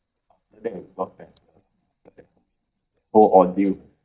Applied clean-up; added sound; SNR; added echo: neural mask model DeepFilterNet 3.